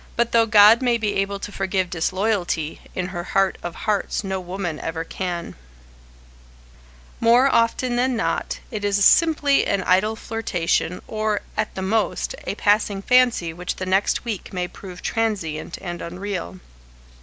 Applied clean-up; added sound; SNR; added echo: none; none; none; none.